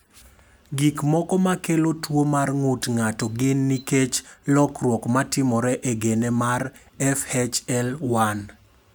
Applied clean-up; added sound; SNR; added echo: none; none; none; none.